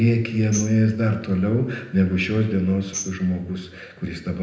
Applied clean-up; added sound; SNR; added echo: none; Tambourine; 16 dB; reverberation time 0.8 s.